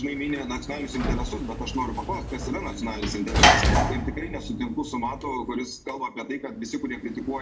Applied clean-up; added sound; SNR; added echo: none; Sliding door / Slam; -3 dB; reverberation time 0.3 s.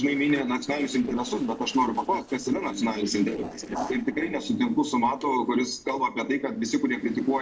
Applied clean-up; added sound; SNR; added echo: neural separator model SepFormer DNS4.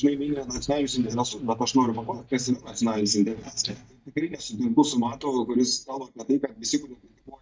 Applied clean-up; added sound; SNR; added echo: neural mask model DeepFilterNet 3.